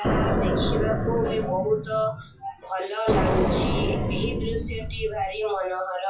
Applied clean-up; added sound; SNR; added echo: classical method WPE with log-MMSE.